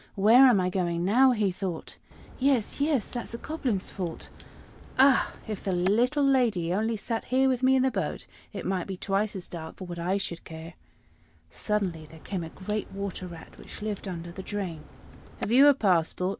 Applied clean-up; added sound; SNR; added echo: none; Crack; 17 dB; none.